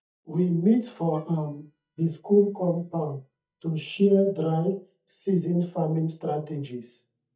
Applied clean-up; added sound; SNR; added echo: neural mask model DeepFilterNet 3.